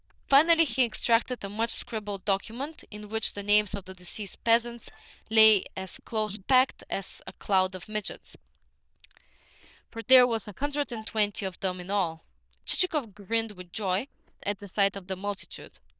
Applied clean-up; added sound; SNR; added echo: neural diffusion model UNIVERSE++.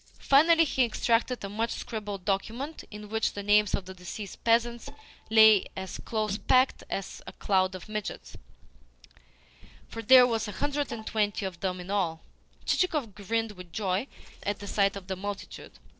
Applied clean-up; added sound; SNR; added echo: neural separator model SepFormer DNS4.